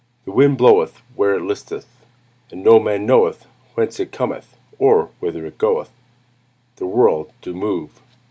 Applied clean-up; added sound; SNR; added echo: none; none; none; none.